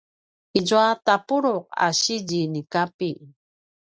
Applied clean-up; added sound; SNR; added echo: none; none; none; none.